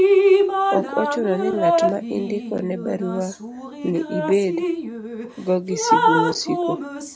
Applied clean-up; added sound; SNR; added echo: none; Drip; -4 dB; none.